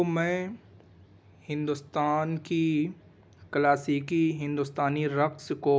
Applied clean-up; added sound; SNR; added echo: none; none; none; none.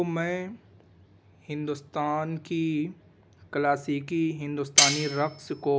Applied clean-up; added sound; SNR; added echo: none; Cutlery, silverware; -5 dB; none.